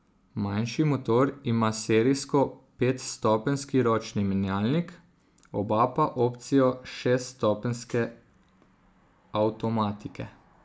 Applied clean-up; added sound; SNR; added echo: none; none; none; none.